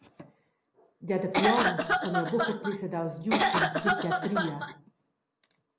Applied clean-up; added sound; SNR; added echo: none; Cough; -4 dB; none.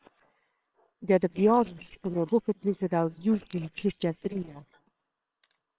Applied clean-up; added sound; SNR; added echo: neural separator model SepFormer WHAM!.